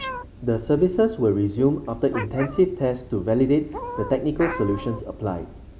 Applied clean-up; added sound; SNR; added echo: none; Meow; 13 dB; none.